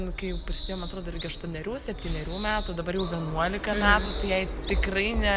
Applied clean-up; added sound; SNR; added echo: none; Bird vocalization, bird call, bird song; 13 dB; none.